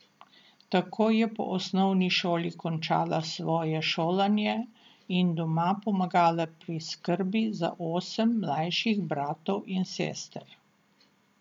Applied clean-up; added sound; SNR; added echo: none; none; none; none.